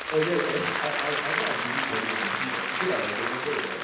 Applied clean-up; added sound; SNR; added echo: none; Applause; -2 dB; reverberation time 0.9 s.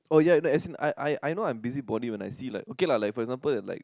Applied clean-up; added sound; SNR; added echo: none; none; none; none.